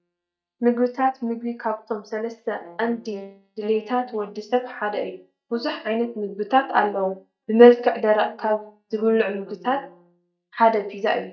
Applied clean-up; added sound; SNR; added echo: neural mask model DeepFilterNet 3.